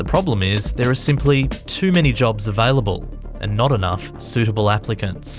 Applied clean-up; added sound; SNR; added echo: none; Drum kit; 13 dB; none.